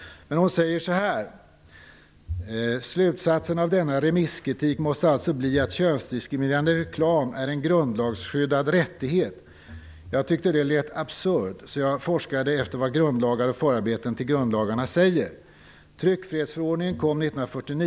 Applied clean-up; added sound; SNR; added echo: none; none; none; none.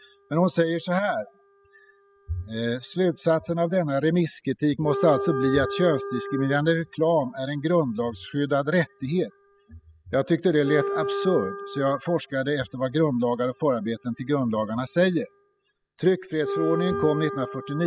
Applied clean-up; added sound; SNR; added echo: classical method spectral subtraction.